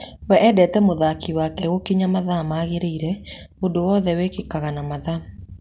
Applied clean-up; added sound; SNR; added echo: none; none; none; none.